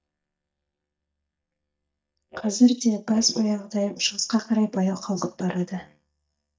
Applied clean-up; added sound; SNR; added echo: neural mask model DeepFilterNet 3.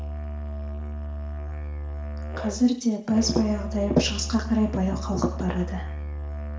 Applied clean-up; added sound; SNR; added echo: none; Musical instrument; 5 dB; reverberation time 0.6 s.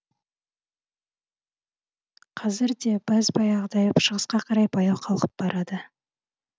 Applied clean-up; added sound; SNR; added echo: none; none; none; none.